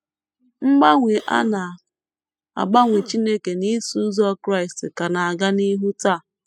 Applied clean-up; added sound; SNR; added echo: classical method spectral subtraction.